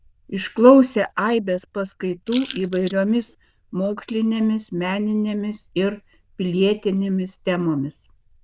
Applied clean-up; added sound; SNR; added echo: neural diffusion model UNIVERSE++.